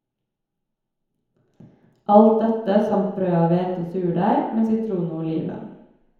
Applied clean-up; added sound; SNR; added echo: none; none; none; reverberation time 1.0 s.